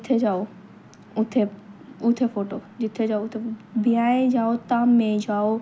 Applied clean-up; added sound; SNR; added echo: none; none; none; none.